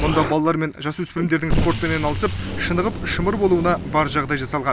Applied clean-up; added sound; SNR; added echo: none; Explosion; 5 dB; none.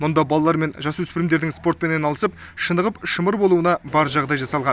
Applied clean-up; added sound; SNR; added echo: none; none; none; none.